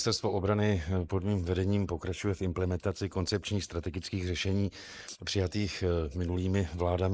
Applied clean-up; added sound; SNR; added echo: neural mask model Resemble Enhance denoiser.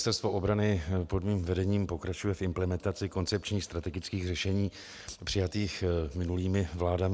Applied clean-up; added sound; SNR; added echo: none; none; none; none.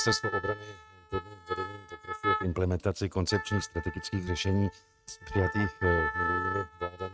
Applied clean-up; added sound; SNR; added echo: neural mask model RNNoise.